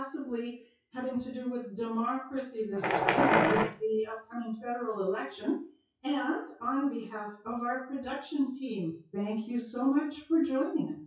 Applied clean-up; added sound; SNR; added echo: classical method WPE with log-MMSE.